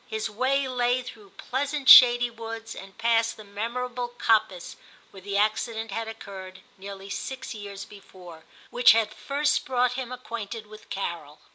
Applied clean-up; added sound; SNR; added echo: none; none; none; none.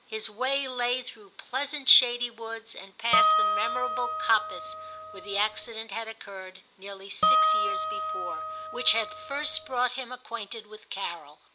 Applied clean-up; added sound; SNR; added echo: none; Harp; -3 dB; none.